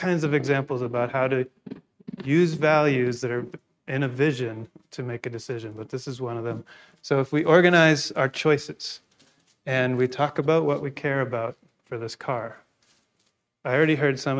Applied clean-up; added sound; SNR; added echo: neural mask model RNNoise.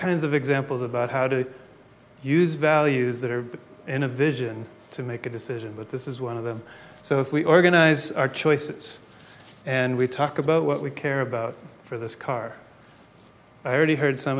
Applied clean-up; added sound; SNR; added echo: none; none; none; none.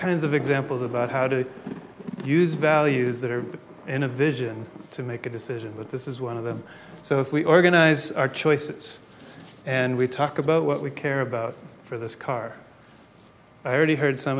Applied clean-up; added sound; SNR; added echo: none; Thunder; 18 dB; none.